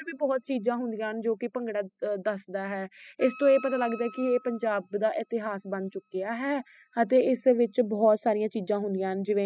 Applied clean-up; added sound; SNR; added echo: classical method spectral subtraction.